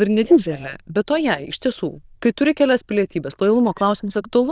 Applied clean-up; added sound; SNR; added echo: neural diffusion model UNIVERSE++.